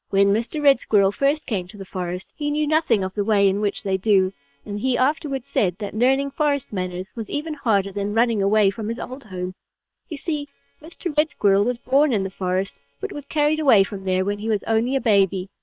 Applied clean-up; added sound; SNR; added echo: neural separator model SepFormer WHAM!.